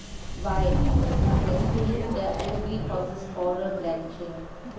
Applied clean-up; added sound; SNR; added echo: none; Subway, metro, underground; -5 dB; reverberation time 0.9 s.